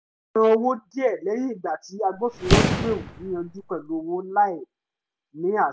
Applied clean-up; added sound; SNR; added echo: none; Boom; 0 dB; none.